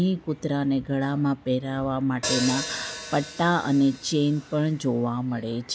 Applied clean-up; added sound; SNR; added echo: none; Hi-hat; 10 dB; none.